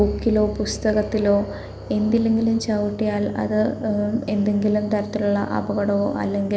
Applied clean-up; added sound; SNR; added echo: none; Bowed string instrument; 18 dB; none.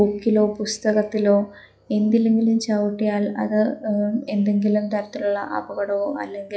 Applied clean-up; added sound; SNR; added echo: classical method log-MMSE.